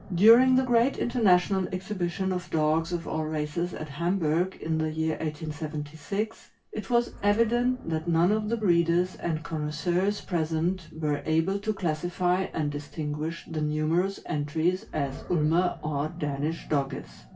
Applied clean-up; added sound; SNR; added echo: none; Animal; 20 dB; reverberation time 0.2 s.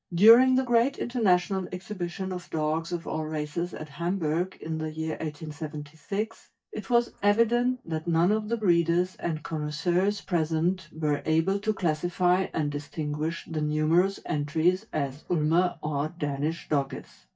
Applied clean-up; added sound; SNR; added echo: neural mask model DeepFilterNet 3.